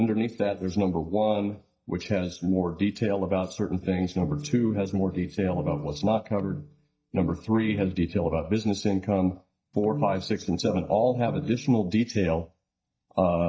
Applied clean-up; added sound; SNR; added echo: neural mask model DeepFilterNet 3.